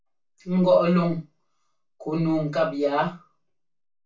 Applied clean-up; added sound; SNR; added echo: none; none; none; reverberation time 0.2 s.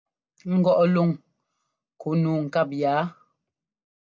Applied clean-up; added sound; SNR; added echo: none; none; none; none.